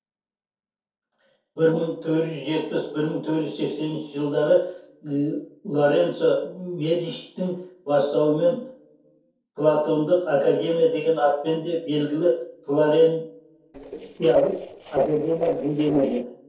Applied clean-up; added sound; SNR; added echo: neural separator model SepFormer DNS4.